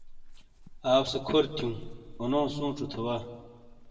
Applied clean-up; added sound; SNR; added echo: none; Chewing, mastication / Livestock, farm animals, working animals; 14 dB; reverberation time 1.1 s.